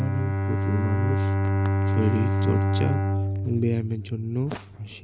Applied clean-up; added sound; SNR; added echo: none; Bowed string instrument; -4 dB; none.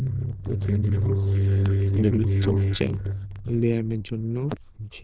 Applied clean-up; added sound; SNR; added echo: neural diffusion model UNIVERSE++.